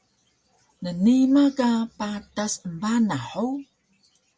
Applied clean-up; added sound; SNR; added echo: none; none; none; none.